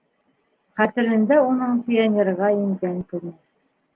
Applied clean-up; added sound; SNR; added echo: none; none; none; none.